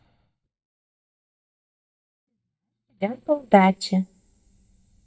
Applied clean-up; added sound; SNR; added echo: neural mask model DeepFilterNet 3.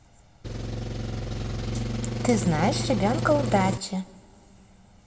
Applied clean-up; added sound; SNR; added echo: none; Engine; 1 dB; reverberation time 1.5 s.